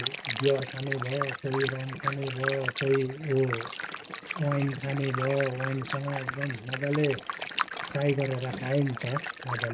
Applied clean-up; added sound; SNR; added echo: neural mask model RNNoise.